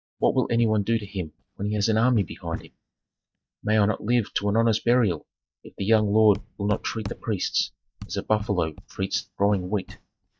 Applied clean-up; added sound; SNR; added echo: neural mask model DeepFilterNet 3.